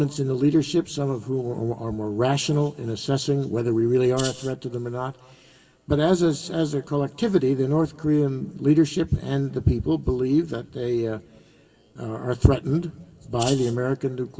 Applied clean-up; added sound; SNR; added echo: none; Rattle (instrument); 11 dB; reverberation time 2.5 s.